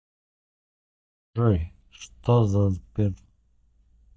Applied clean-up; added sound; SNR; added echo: neural mask model DeepFilterNet 3.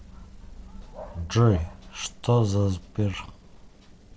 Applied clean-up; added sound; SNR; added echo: neural separator model SepFormer DNS4.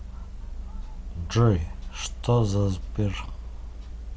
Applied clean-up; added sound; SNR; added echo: none; none; none; none.